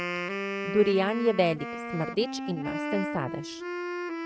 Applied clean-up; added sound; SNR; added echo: neural mask model RNNoise.